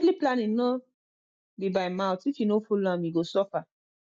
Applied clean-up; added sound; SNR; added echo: none; none; none; none.